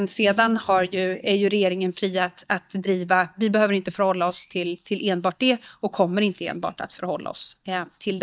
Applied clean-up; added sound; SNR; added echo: neural mask model DeepFilterNet 3.